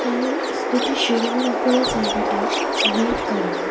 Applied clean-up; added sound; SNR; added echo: none; Chirp, tweet; -1 dB; reverberation time 0.3 s.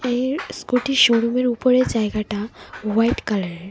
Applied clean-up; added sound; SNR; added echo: none; none; none; none.